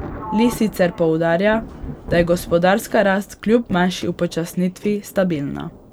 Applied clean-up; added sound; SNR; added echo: none; Thunder + Sliding door; 14 dB; none.